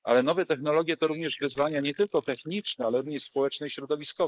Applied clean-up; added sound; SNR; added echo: neural mask model Resemble Enhance denoiser.